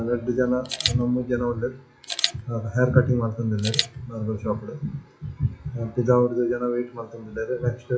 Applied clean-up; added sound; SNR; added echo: classical method WPE with log-MMSE.